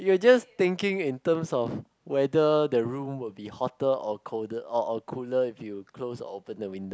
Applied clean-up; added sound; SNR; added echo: none; none; none; none.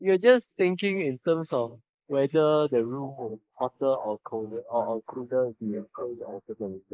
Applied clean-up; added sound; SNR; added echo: neural mask model Resemble Enhance denoiser.